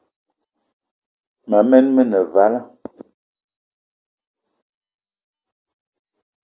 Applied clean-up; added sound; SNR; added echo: none; none; none; none.